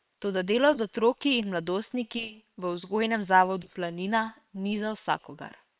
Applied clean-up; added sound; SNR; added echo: neural separator model SepFormer WHAM!.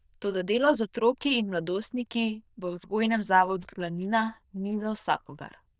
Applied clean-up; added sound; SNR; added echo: neural diffusion model UNIVERSE++.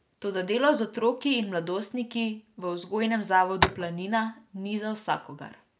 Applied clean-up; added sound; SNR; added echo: none; Tap; -1 dB; none.